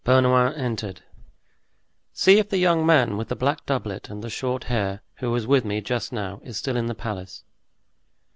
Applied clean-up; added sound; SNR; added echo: none; none; none; none.